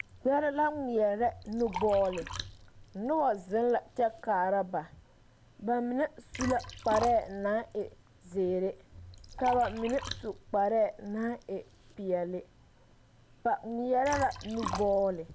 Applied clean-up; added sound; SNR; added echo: none; Liquid; 13 dB; none.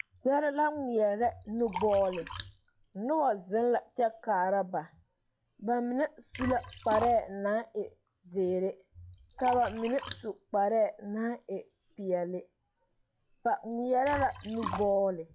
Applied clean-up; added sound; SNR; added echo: classical method log-MMSE.